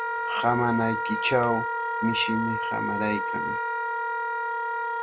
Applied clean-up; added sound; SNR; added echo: none; Wind instrument, woodwind instrument; 0 dB; none.